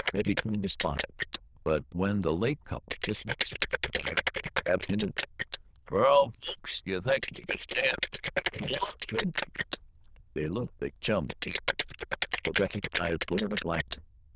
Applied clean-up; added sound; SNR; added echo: neural diffusion model UNIVERSE++.